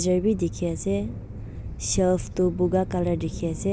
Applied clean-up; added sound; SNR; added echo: none; none; none; none.